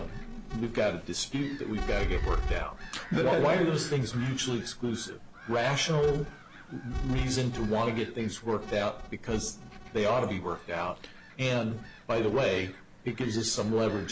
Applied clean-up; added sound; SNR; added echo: none; Gull, seagull / Bird vocalization, bird call, bird song; 19 dB; none.